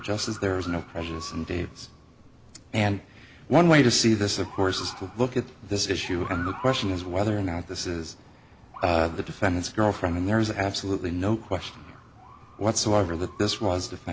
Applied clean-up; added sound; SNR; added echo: none; Motor vehicle (road) / Siren; 18 dB; none.